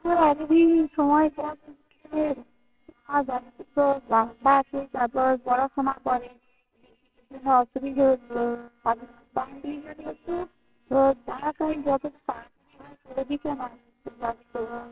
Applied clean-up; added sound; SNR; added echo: neural separator model SepFormer WHAMR!.